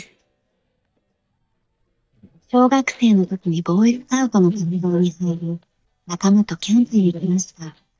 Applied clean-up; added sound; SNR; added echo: neural mask model DeepFilterNet 3.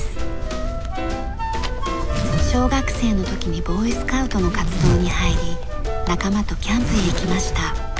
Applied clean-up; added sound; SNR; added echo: none; Zipper (clothing); -2 dB; none.